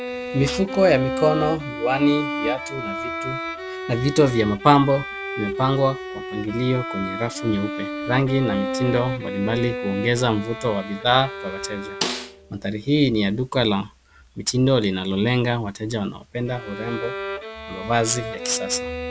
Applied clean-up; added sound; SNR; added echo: none; Snare drum + Bowed string instrument; 8 dB; none.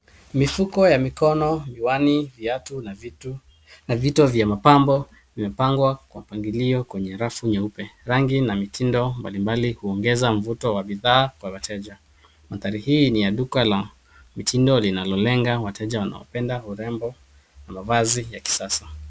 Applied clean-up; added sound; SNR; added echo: none; none; none; none.